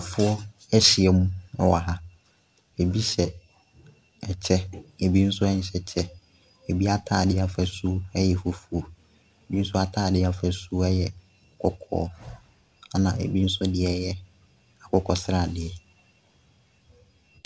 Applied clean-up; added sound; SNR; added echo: none; none; none; none.